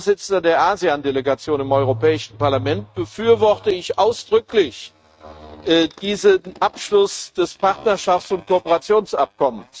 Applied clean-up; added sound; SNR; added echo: neural mask model RNNoise.